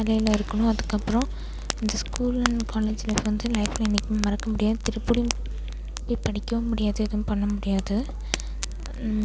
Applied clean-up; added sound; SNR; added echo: none; Fire; 12 dB; none.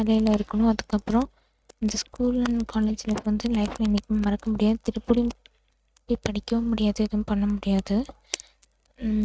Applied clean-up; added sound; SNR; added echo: neural mask model RNNoise.